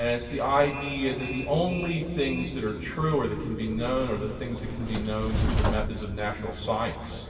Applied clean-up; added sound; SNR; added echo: none; Train; 5 dB; reverberation time 2.6 s.